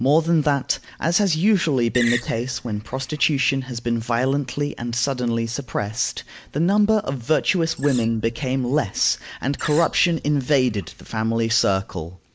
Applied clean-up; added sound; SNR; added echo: neural mask model Resemble Enhance denoiser.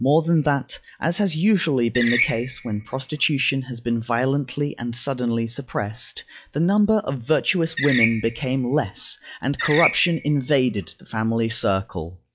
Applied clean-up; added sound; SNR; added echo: classical method log-MMSE.